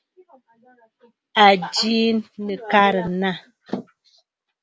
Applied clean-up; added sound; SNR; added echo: none; none; none; none.